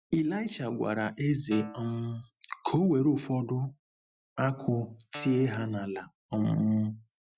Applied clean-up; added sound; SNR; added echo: classical method Wiener filter.